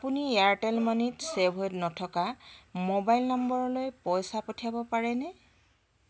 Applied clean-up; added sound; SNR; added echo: none; none; none; none.